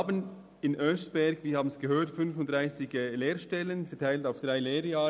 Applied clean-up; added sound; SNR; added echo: none; none; none; none.